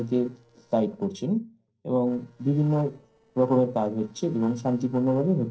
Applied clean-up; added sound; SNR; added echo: neural separator model SepFormer DNS4.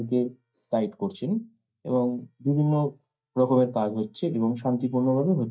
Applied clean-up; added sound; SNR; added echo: neural mask model DeepFilterNet 3.